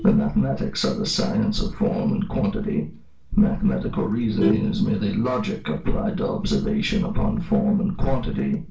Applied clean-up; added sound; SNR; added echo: none; Vehicle horn, car horn, honking; 15 dB; reverberation time 0.3 s.